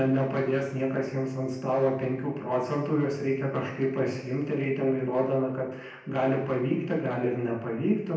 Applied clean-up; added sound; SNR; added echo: none; none; none; reverberation time 0.9 s.